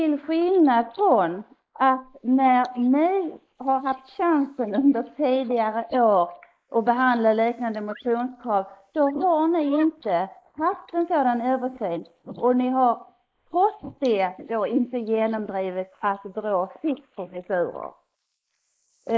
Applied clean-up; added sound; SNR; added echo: neural mask model Resemble Enhance denoiser.